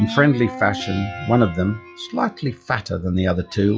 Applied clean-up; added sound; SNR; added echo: classical method log-MMSE.